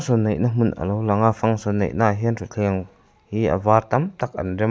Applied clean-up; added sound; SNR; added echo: none; none; none; none.